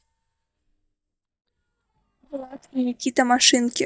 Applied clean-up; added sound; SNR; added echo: neural mask model DeepFilterNet 3.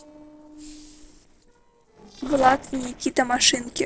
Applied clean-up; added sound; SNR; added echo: neural separator model SepFormer DNS4.